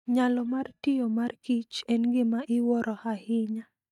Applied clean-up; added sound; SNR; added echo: neural mask model DeepFilterNet 3.